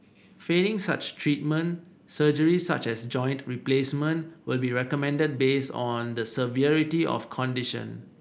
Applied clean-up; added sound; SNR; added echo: none; none; none; none.